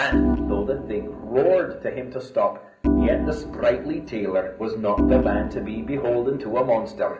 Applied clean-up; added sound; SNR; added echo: none; Organ; 2 dB; reverberation time 0.5 s.